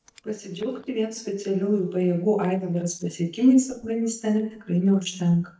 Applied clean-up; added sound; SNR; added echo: neural mask model DeepFilterNet 3.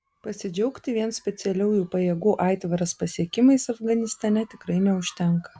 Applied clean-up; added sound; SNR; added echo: none; none; none; none.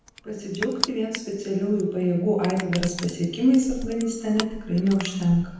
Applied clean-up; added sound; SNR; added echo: none; Crushing; 12 dB; reverberation time 0.9 s.